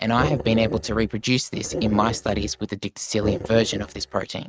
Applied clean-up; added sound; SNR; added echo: neural mask model RNNoise.